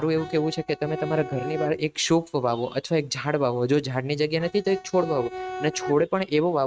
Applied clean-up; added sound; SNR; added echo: neural mask model RNNoise.